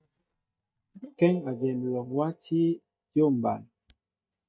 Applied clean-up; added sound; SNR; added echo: neural mask model DeepFilterNet 3.